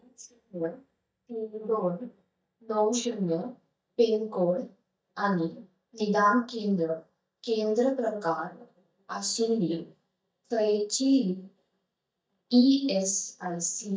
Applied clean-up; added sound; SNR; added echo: neural mask model DeepFilterNet 3.